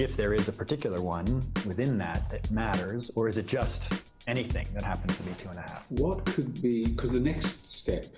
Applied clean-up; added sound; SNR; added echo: none; Drum / Drum kit; 4 dB; none.